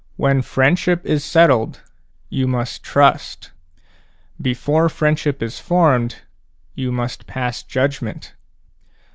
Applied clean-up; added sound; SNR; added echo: none; none; none; none.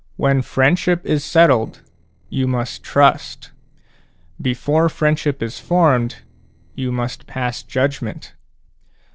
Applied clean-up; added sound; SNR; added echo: neural separator model SepFormer DNS4.